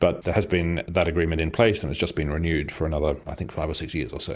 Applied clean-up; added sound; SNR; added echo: none; none; none; none.